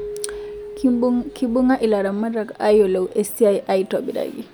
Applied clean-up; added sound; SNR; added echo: none; Keyboard (musical); 17 dB; none.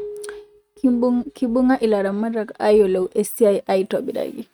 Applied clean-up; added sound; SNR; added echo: neural mask model RNNoise.